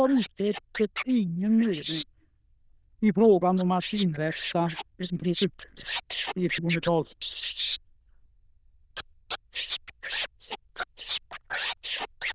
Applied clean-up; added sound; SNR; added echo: neural diffusion model UNIVERSE++.